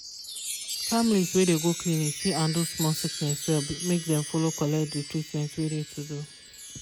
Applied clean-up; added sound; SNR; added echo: none; Chime; 8 dB; none.